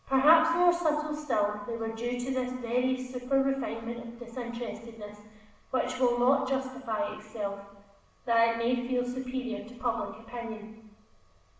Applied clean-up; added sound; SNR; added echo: none; none; none; reverberation time 0.9 s.